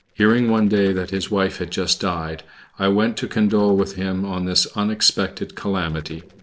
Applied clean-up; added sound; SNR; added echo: neural separator model SepFormer DNS4.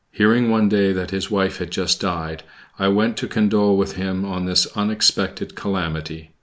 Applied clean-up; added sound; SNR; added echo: none; none; none; none.